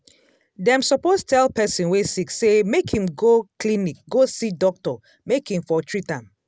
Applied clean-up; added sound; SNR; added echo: none; none; none; none.